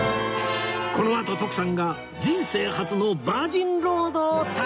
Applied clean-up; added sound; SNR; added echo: none; none; none; none.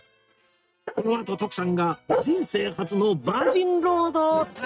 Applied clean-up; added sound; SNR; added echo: neural mask model RNNoise.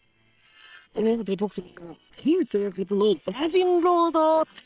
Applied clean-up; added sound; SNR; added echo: neural separator model SepFormer WHAM!.